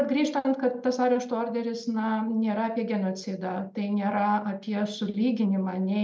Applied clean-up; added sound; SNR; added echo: none; none; none; none.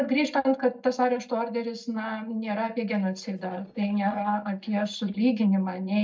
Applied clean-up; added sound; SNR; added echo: neural mask model DeepFilterNet 3.